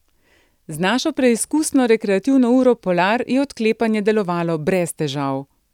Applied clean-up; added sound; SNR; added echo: none; none; none; none.